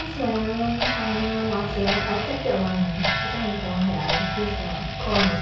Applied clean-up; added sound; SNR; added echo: none; Clock; 3 dB; reverberation time 0.6 s.